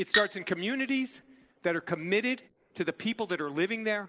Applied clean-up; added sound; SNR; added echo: neural mask model Resemble Enhance denoiser.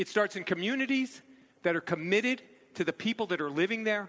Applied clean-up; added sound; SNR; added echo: none; none; none; none.